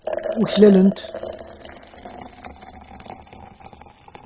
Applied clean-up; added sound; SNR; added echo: none; Liquid; 11 dB; none.